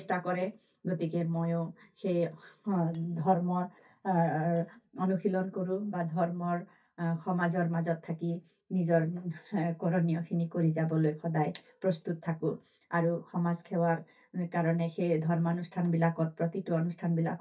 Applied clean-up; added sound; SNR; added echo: neural mask model DeepFilterNet 3.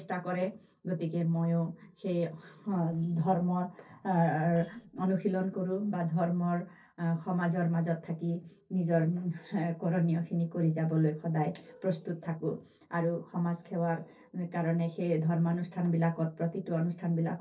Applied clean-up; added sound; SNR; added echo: neural separator model SepFormer DNS4.